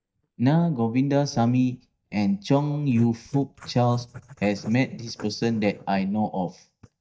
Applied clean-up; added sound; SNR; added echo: neural mask model DeepFilterNet 3.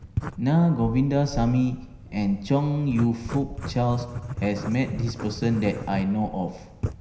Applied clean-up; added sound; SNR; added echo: none; Writing; 10 dB; reverberation time 0.9 s.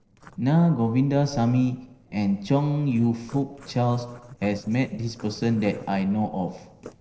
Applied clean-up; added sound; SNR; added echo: neural separator model SepFormer DNS4.